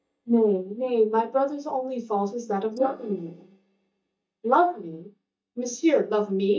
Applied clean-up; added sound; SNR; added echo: neural mask model DeepFilterNet 3.